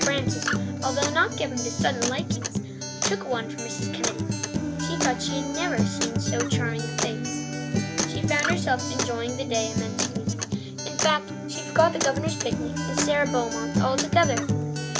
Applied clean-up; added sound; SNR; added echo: none; Acoustic guitar; -2 dB; none.